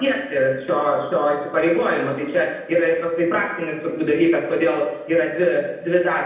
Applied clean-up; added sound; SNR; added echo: none; none; none; reverberation time 0.9 s.